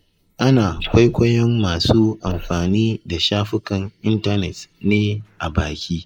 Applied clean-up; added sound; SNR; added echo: neural mask model Resemble Enhance denoiser.